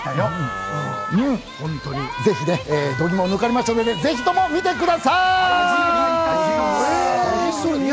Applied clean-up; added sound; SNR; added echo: none; none; none; none.